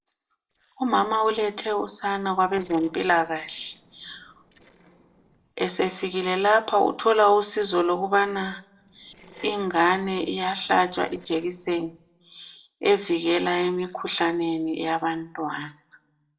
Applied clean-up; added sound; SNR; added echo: neural separator model SepFormer DNS4.